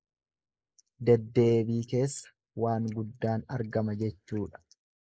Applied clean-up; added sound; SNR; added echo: neural mask model Resemble Enhance denoiser.